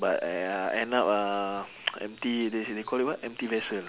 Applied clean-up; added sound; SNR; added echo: none; none; none; none.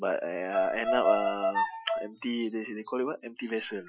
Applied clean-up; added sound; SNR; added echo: classical method Wiener filter.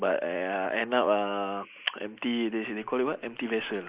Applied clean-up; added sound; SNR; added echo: neural mask model Resemble Enhance denoiser.